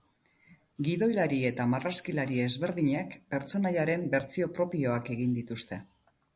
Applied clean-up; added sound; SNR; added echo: none; none; none; none.